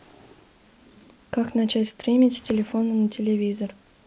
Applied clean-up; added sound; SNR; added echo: none; none; none; none.